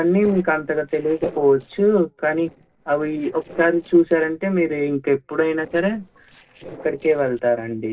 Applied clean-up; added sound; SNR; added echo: neural separator model SepFormer DNS4.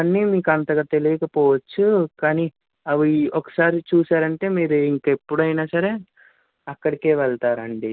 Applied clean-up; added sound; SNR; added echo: none; none; none; none.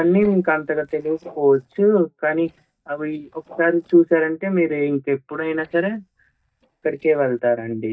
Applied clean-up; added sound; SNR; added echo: neural mask model DeepFilterNet 3.